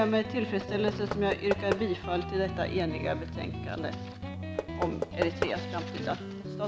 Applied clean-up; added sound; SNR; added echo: none; Guitar + Knock / Wood; 3 dB; none.